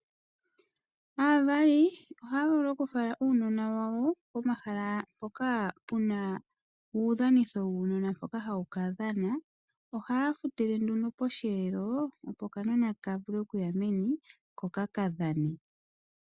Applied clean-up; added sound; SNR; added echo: none; none; none; none.